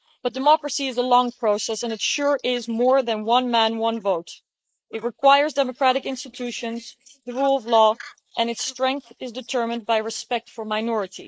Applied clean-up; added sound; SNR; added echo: neural mask model Resemble Enhance denoiser.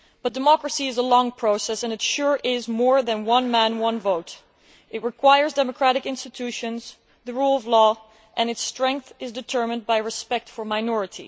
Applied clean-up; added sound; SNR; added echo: none; none; none; none.